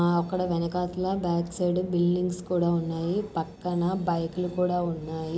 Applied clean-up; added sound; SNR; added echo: none; none; none; none.